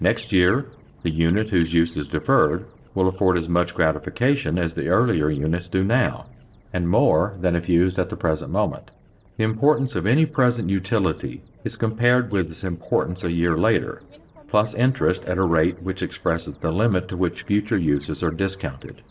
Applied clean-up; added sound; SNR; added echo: neural separator model SepFormer DNS4.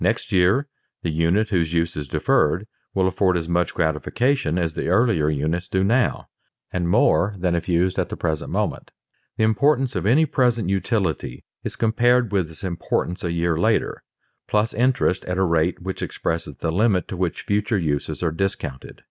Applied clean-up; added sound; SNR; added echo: none; none; none; none.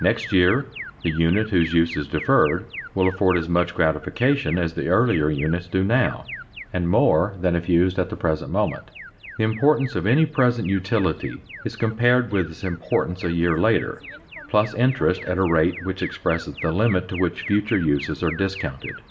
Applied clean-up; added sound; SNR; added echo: none; Alarm; 16 dB; reverberation time 0.4 s.